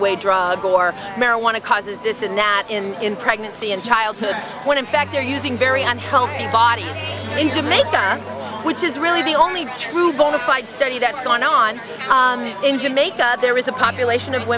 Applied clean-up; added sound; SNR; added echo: none; Bowed string instrument; 19 dB; none.